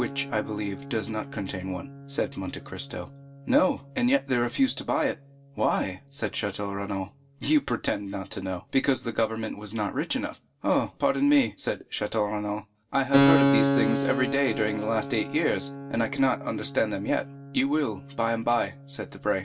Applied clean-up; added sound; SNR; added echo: none; Keyboard (musical); 5 dB; reverberation time 0.1 s.